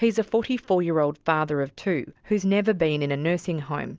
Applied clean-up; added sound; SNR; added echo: none; none; none; none.